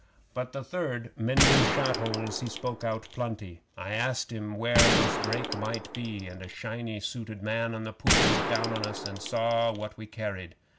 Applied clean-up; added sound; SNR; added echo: none; Gunshot, gunfire; -3 dB; none.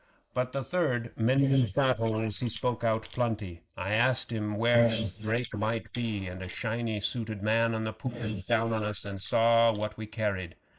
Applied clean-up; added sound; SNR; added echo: neural mask model Resemble Enhance denoiser.